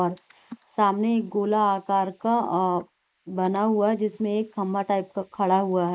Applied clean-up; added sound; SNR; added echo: neural mask model Resemble Enhance denoiser.